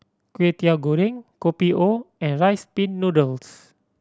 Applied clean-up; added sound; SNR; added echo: none; none; none; none.